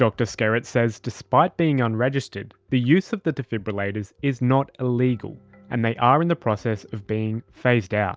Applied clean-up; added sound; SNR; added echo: none; none; none; none.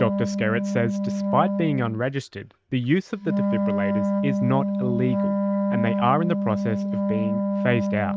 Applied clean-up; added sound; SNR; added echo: neural mask model RNNoise.